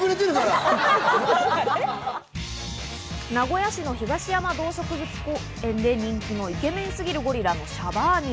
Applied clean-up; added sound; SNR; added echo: none; none; none; none.